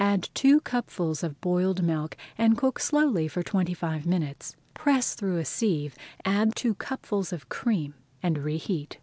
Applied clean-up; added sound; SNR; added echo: none; none; none; none.